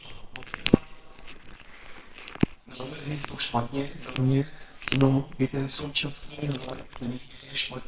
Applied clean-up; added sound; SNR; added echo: neural separator model SepFormer WHAMR!.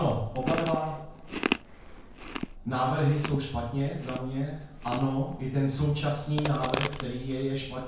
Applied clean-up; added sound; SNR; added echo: none; Chewing, mastication; 7 dB; reverberation time 0.5 s.